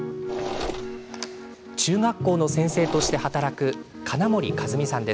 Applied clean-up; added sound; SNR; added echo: none; Mechanisms; 8 dB; none.